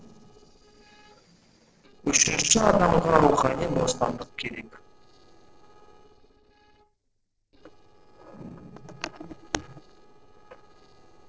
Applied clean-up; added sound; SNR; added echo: neural separator model SepFormer DNS4.